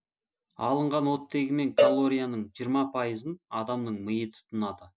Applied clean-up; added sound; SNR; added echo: none; Cowbell; 0 dB; none.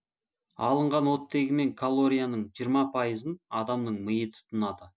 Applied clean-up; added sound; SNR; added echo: none; none; none; none.